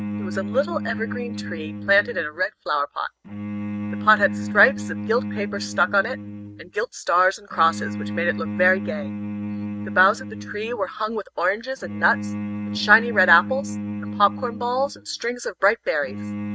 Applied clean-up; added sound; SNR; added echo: neural mask model RNNoise.